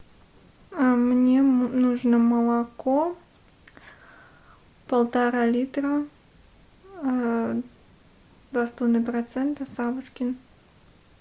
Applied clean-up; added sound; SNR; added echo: none; none; none; none.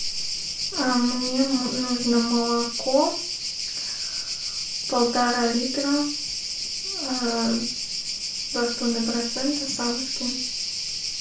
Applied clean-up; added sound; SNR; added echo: none; Cricket; 3 dB; reverberation time 0.3 s.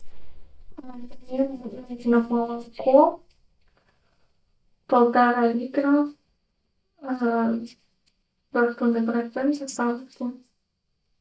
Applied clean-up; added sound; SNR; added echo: neural mask model DeepFilterNet 3.